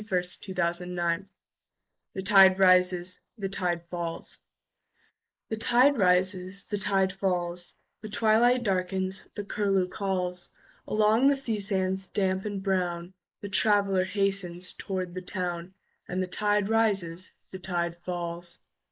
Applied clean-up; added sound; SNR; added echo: neural mask model Resemble Enhance denoiser.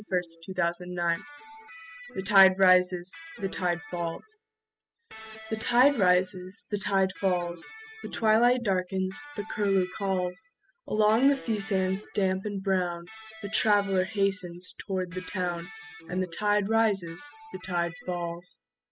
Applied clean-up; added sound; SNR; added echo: classical method spectral subtraction.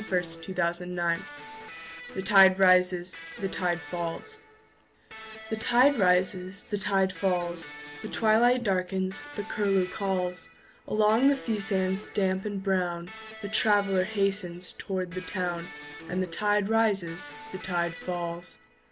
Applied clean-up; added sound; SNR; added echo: none; Electric guitar; 16 dB; none.